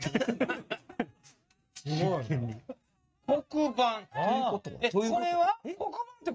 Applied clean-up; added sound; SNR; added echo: neural mask model RNNoise.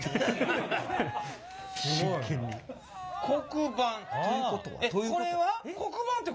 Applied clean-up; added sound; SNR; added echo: none; Cheering; 11 dB; none.